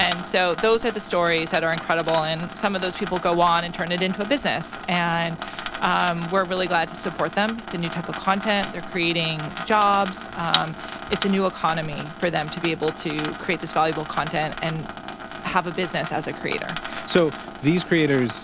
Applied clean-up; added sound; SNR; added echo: none; Sink (filling or washing) / Water tap, faucet; 10 dB; none.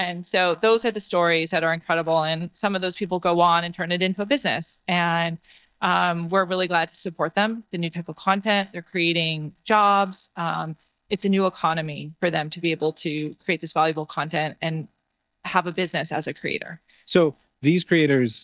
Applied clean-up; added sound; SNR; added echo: neural mask model DeepFilterNet 3.